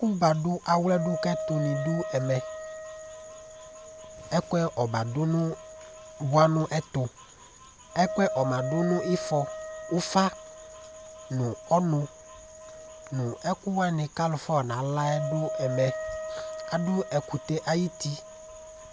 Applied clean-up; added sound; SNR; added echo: none; Wind instrument, woodwind instrument; 10 dB; none.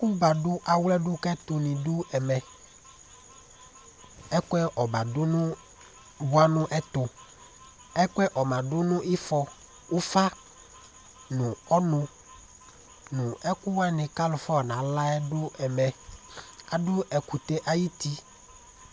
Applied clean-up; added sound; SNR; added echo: none; none; none; none.